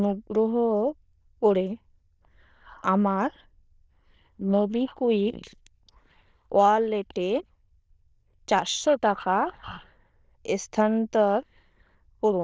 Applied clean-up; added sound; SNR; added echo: neural diffusion model UNIVERSE++.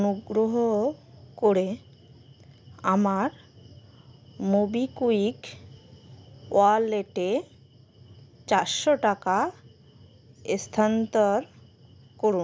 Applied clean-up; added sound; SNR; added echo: none; none; none; none.